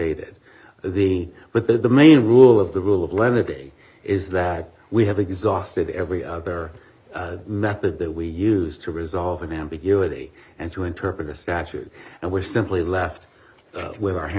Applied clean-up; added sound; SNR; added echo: none; none; none; none.